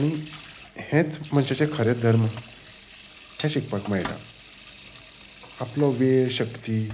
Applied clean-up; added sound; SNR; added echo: none; Sink (filling or washing) / Water tap, faucet; 16 dB; none.